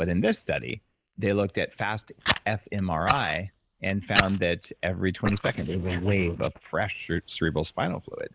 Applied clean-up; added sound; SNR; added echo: neural mask model Resemble Enhance denoiser.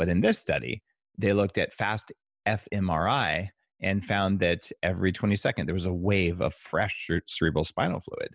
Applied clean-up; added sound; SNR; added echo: none; none; none; none.